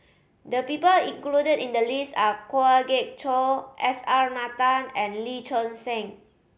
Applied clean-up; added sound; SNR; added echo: none; none; none; none.